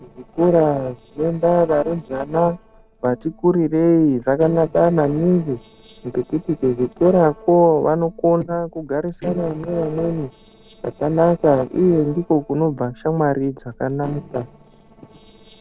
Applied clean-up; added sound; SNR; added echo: neural separator model SepFormer DNS4.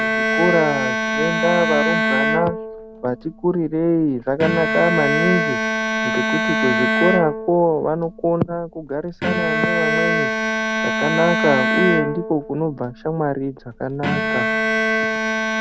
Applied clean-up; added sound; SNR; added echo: none; Bowed string instrument; 0 dB; none.